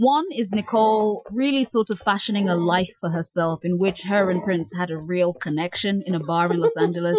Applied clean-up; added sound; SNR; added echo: classical method Wiener filter.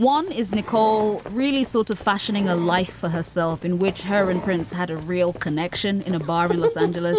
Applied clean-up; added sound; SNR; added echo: none; Wood + Run; 15 dB; none.